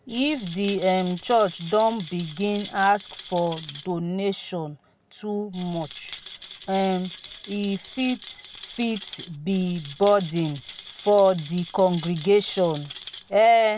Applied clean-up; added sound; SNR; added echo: none; Rattle; 17 dB; none.